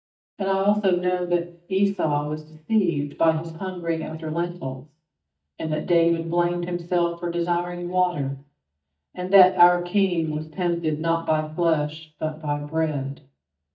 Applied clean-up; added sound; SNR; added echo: neural mask model DeepFilterNet 3.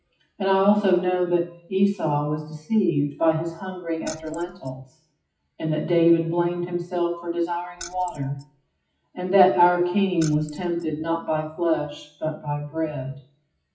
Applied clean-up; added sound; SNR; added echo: classical method WPE with log-MMSE.